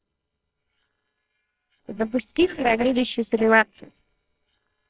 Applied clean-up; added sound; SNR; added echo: neural separator model SepFormer WHAMR!.